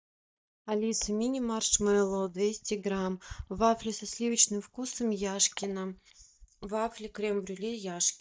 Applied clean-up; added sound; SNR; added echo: neural mask model DeepFilterNet 3.